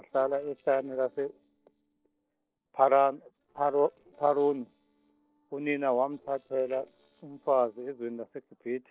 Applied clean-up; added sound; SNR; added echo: neural separator model SepFormer DNS4.